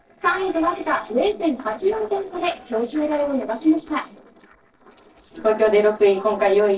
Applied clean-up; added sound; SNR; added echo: neural separator model SepFormer DNS4.